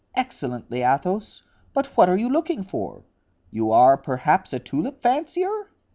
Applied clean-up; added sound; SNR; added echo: none; none; none; none.